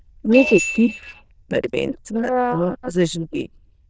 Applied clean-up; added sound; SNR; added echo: neural diffusion model UNIVERSE++.